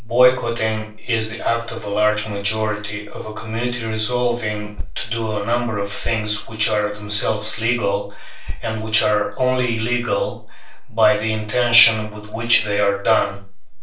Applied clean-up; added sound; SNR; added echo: neural separator model SepFormer DNS4.